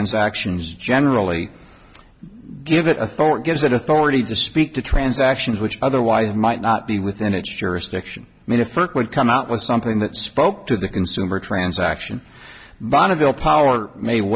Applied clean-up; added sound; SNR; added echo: none; none; none; none.